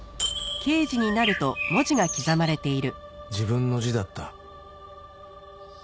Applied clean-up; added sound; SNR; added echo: none; Bird; 5 dB; none.